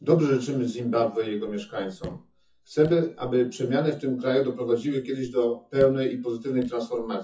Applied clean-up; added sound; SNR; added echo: classical method WPE with log-MMSE.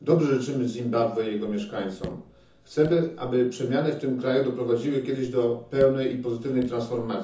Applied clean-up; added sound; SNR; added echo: none; Raindrop / Drip; 19 dB; reverberation time 0.6 s.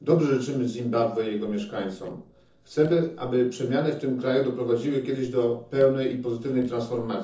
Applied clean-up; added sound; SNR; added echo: neural separator model SepFormer DNS4.